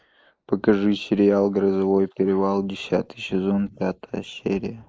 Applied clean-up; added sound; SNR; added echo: neural mask model Resemble Enhance denoiser.